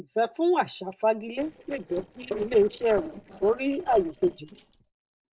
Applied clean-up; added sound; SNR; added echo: neural separator model SepFormer DNS4.